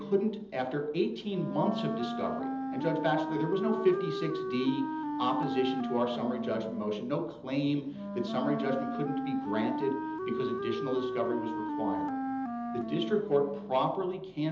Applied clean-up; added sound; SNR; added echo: none; Wind instrument, woodwind instrument; 4 dB; reverberation time 1.2 s.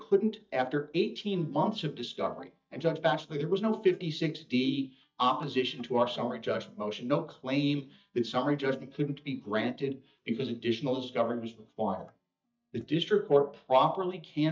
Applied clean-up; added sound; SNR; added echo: neural mask model DeepFilterNet 3.